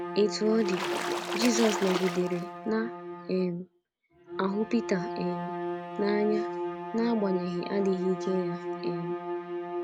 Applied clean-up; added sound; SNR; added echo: none; Splash, splatter + Bowed string instrument; 4 dB; none.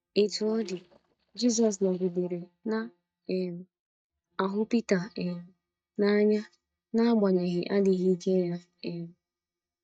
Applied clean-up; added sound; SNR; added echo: neural mask model DeepFilterNet 3.